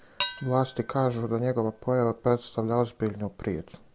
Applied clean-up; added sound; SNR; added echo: none; Dishes, pots, and pans; 12 dB; none.